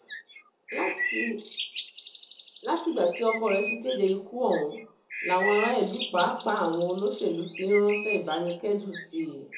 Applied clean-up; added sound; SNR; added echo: none; Bird; 8 dB; reverberation time 0.6 s.